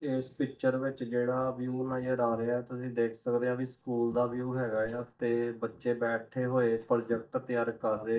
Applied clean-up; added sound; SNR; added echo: neural mask model DeepFilterNet 3.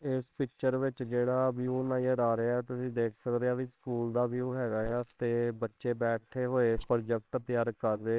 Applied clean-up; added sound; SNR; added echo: neural separator model SepFormer WHAMR!.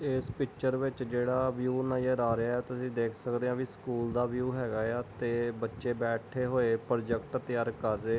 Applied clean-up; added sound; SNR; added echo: none; none; none; none.